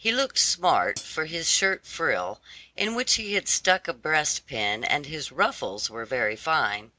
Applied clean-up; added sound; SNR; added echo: none; Hi-hat; 14 dB; none.